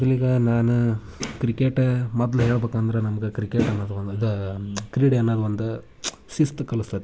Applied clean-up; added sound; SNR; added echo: none; none; none; none.